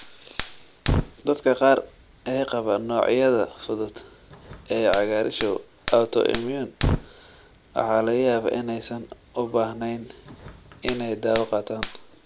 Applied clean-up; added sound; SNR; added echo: none; Fire; 7 dB; none.